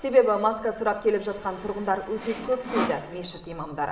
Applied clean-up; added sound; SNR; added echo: none; Sawing; 7 dB; reverberation time 0.8 s.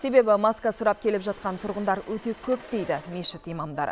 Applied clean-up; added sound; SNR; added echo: none; none; none; none.